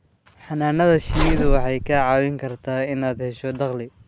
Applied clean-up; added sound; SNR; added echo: none; Zipper (clothing); -1 dB; none.